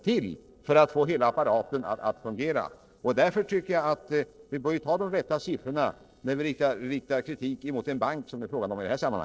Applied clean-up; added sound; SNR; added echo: neural separator model SepFormer DNS4.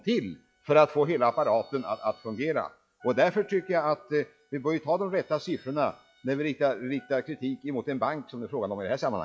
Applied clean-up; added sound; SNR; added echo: classical method log-MMSE.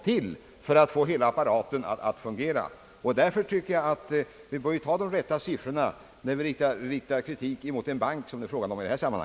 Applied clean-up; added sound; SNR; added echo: none; none; none; none.